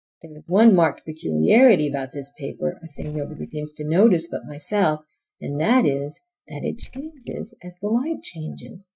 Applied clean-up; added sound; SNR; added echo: neural mask model DeepFilterNet 3.